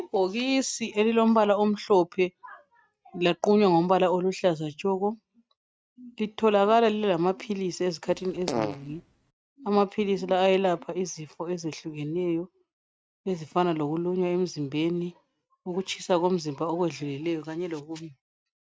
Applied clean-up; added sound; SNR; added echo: neural mask model RNNoise.